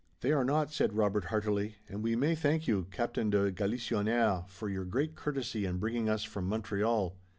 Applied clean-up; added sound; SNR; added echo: none; none; none; none.